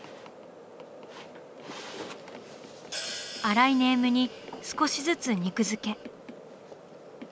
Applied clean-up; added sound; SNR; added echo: none; Hi-hat; 13 dB; none.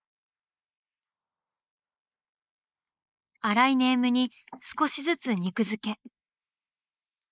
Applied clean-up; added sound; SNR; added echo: neural mask model Resemble Enhance denoiser.